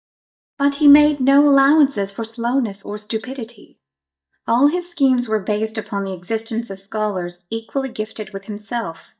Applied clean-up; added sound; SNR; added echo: neural mask model DeepFilterNet 3.